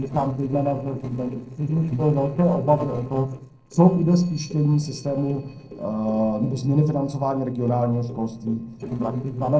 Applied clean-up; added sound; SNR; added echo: neural separator model SepFormer DNS4.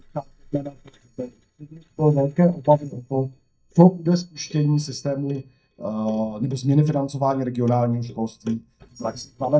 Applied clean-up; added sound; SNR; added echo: neural mask model DeepFilterNet 3.